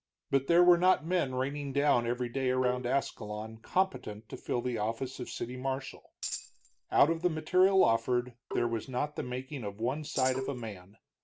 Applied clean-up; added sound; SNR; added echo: none; Marimba, xylophone + Tambourine; 10 dB; none.